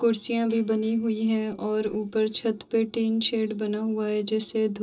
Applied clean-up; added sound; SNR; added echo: neural separator model SepFormer DNS4.